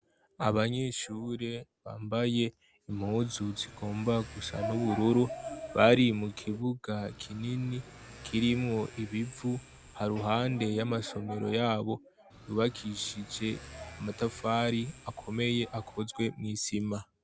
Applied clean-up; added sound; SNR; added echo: none; Motorcycle / Accelerating, revving, vroom; 19 dB; none.